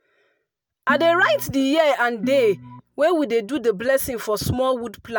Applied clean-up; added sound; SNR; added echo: none; Organ; 14 dB; none.